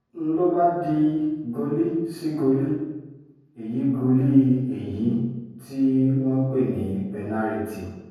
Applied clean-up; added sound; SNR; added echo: none; none; none; reverberation time 1.3 s.